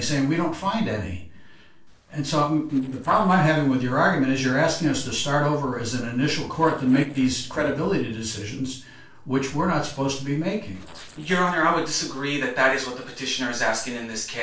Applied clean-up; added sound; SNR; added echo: neural separator model SepFormer DNS4.